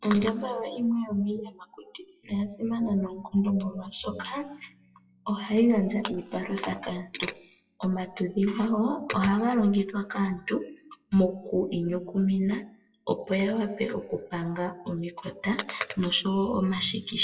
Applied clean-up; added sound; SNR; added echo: classical method WPE with log-MMSE.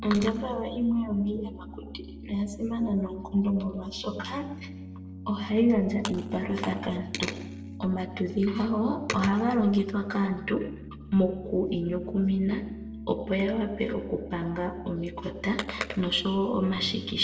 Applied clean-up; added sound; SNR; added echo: none; Piano; 13 dB; reverberation time 0.8 s.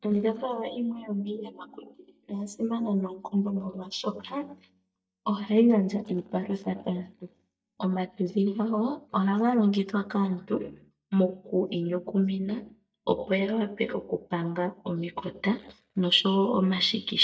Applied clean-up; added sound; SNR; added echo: neural mask model DeepFilterNet 3.